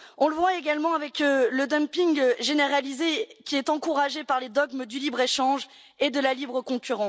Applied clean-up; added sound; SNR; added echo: none; none; none; none.